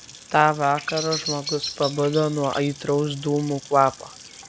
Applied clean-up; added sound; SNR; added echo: none; Sink (filling or washing) / Water tap, faucet / Splash, splatter + Bird vocalization, bird call, bird song; 12 dB; none.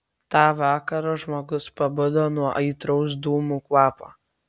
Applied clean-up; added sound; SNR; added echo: none; none; none; none.